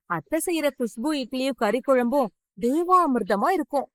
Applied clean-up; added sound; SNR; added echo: neural mask model Resemble Enhance denoiser.